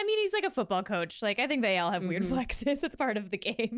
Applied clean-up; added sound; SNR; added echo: none; none; none; none.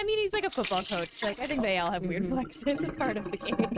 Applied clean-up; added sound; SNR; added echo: neural mask model RNNoise.